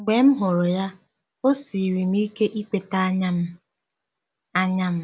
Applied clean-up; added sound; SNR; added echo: none; none; none; none.